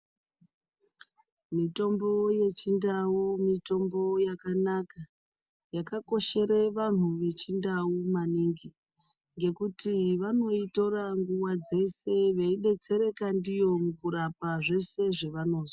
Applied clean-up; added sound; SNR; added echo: none; none; none; none.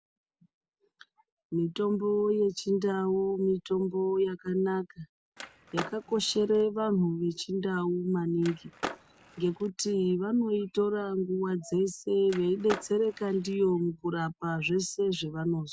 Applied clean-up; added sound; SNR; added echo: none; Skateboard; 12 dB; none.